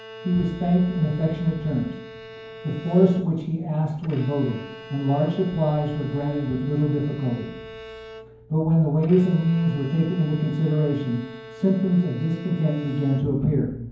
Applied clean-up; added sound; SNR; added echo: none; Bowed string instrument; 17 dB; reverberation time 0.9 s.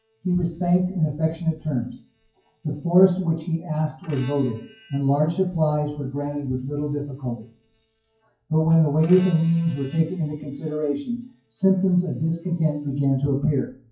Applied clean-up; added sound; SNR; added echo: classical method WPE with log-MMSE.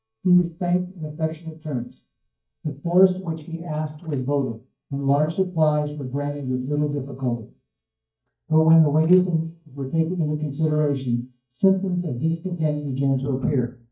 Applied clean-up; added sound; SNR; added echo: neural mask model DeepFilterNet 3.